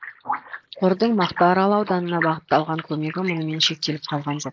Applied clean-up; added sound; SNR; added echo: neural mask model Resemble Enhance denoiser.